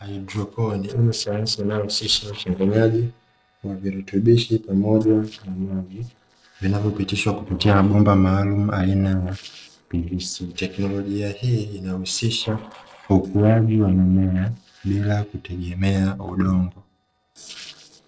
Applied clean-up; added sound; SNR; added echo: neural separator model SepFormer DNS4.